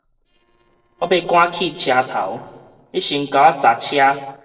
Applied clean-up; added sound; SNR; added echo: neural separator model SepFormer DNS4.